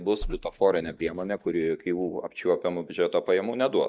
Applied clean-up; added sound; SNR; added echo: neural mask model DeepFilterNet 3.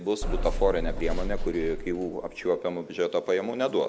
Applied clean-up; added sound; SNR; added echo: none; Bus / Engine; 2 dB; none.